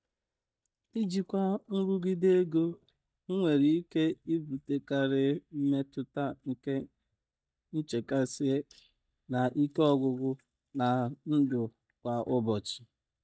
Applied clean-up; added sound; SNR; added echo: neural mask model DeepFilterNet 3.